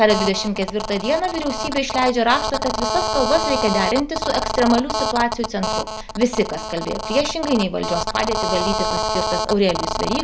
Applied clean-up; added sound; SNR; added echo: none; Telephone; 3 dB; none.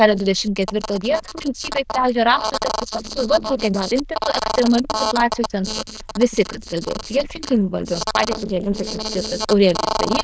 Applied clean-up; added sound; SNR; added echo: neural diffusion model UNIVERSE++.